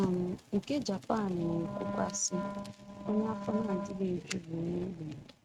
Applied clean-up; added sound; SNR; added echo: neural mask model RNNoise.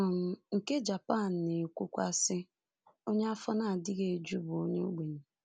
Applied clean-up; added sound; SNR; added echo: none; none; none; none.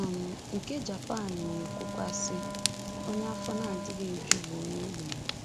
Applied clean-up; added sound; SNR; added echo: none; Fire + Wind instrument, woodwind instrument; -1 dB; none.